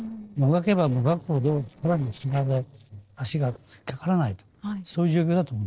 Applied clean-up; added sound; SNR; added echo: neural separator model SepFormer DNS4.